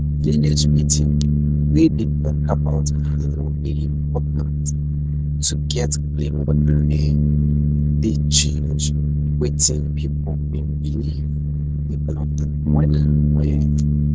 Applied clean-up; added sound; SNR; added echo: neural diffusion model UNIVERSE++.